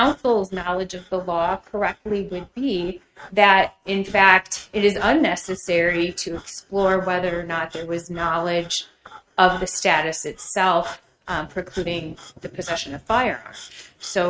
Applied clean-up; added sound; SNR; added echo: neural mask model RNNoise.